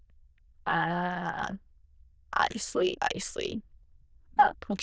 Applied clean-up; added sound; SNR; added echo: neural diffusion model UNIVERSE++.